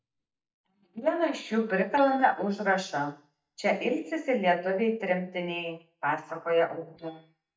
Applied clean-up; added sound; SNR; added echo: neural mask model DeepFilterNet 3.